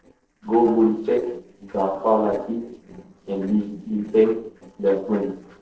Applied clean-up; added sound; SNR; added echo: neural separator model SepFormer DNS4.